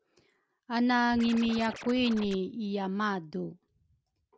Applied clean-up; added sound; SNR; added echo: none; Scratching (performance technique); 13 dB; none.